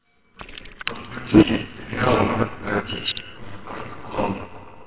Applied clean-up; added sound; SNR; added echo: neural separator model SepFormer WHAMR!.